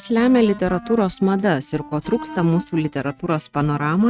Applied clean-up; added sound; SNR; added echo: neural mask model RNNoise.